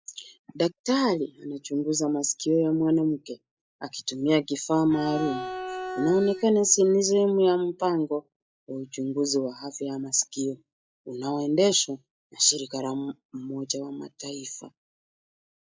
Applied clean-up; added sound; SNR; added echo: classical method log-MMSE.